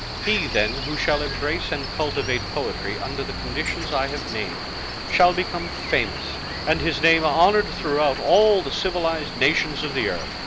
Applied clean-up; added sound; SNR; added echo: none; Cricket; 7 dB; none.